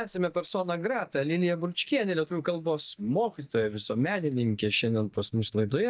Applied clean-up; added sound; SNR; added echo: neural mask model DeepFilterNet 3.